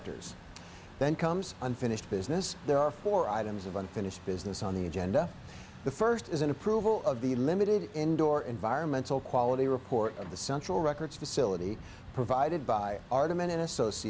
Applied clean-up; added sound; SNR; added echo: none; Truck; 18 dB; none.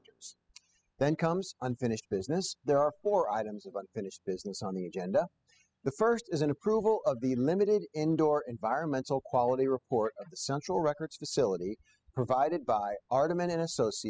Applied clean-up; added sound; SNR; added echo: classical method spectral subtraction.